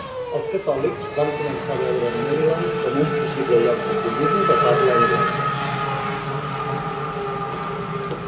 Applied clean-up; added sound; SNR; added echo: none; Race car, auto racing / Accelerating, revving, vroom; 0 dB; reverberation time 1.5 s.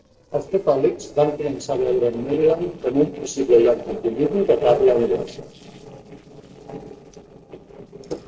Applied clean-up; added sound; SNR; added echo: neural separator model SepFormer DNS4.